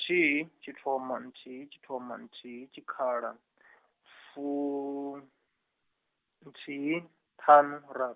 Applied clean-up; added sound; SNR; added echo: none; none; none; none.